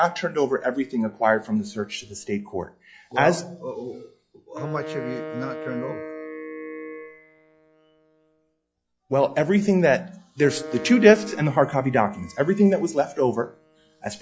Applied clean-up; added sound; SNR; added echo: classical method log-MMSE.